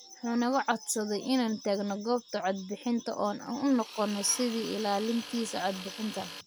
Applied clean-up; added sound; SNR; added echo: none; Tools; 13 dB; none.